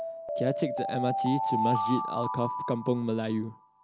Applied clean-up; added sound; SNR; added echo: none; Alarm; 2 dB; none.